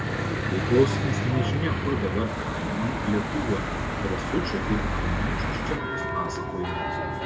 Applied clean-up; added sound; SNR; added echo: none; Church bell / Traffic noise, roadway noise; -2 dB; reverberation time 1.2 s.